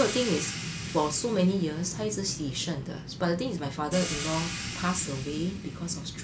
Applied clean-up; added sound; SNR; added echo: none; Hi-hat; 11 dB; none.